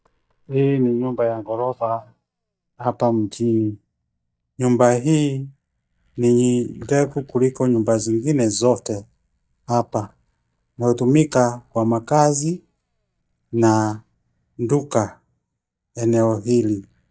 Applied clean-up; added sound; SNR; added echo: neural mask model DeepFilterNet 3.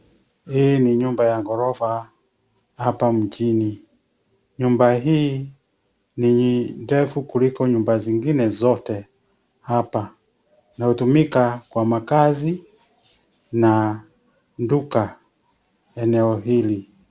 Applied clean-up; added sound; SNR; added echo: none; none; none; none.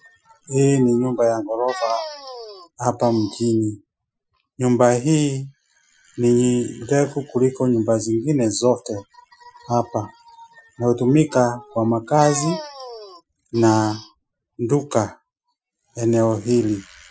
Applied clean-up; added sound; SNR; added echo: classical method Wiener filter.